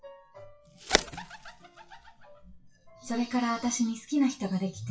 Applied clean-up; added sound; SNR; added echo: classical method WPE with log-MMSE.